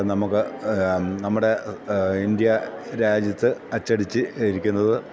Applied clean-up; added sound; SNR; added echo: none; none; none; none.